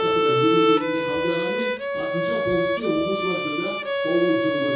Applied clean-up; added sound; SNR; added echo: none; Bowed string instrument; -3 dB; reverberation time 0.6 s.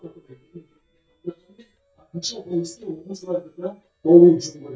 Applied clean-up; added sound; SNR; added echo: neural mask model DeepFilterNet 3.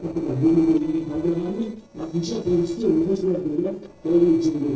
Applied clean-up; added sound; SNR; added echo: neural separator model SepFormer DNS4.